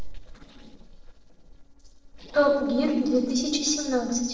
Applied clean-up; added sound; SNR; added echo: neural separator model SepFormer DNS4.